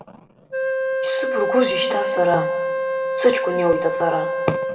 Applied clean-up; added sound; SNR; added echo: none; Wind instrument, woodwind instrument; 0 dB; reverberation time 1.7 s.